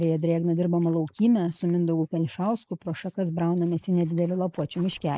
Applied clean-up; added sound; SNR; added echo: neural mask model Resemble Enhance denoiser.